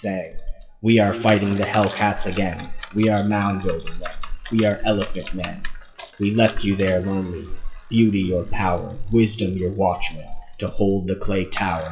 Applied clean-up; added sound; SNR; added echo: classical method WPE with log-MMSE.